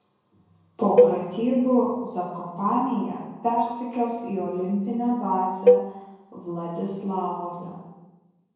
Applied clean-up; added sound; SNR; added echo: none; Cowbell; -2 dB; reverberation time 1.0 s.